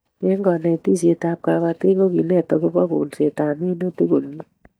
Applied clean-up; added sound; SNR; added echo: neural mask model DeepFilterNet 3.